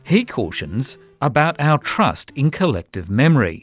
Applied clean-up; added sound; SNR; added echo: none; none; none; none.